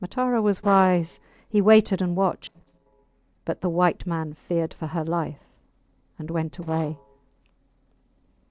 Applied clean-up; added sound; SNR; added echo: neural separator model SepFormer DNS4.